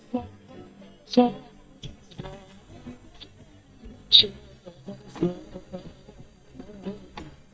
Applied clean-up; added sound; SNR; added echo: neural mask model DeepFilterNet 3.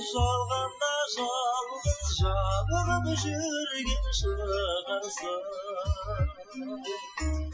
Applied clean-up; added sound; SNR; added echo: classical method Wiener filter.